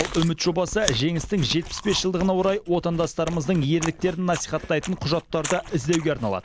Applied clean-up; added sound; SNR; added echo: none; Chewing, mastication; 11 dB; none.